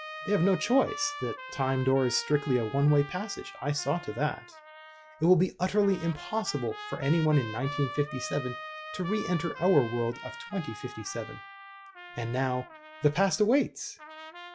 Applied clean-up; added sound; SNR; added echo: classical method log-MMSE.